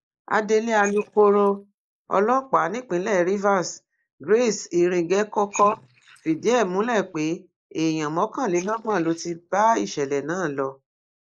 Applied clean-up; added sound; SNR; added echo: neural mask model Resemble Enhance denoiser.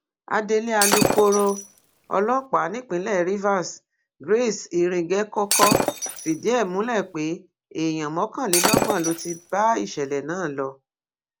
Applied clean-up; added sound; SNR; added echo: none; Shatter; 1 dB; none.